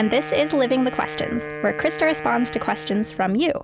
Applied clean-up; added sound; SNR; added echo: none; Wind instrument, woodwind instrument; 11 dB; none.